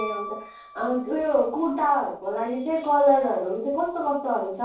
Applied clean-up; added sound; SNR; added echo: none; Piano; 18 dB; reverberation time 0.3 s.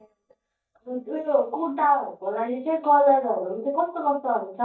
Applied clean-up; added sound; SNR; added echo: neural mask model DeepFilterNet 3.